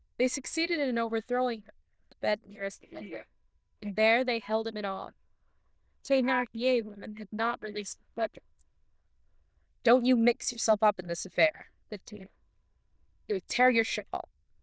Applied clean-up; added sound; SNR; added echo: neural diffusion model UNIVERSE++.